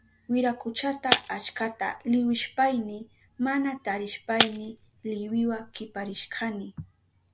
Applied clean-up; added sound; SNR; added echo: none; Shatter; 5 dB; none.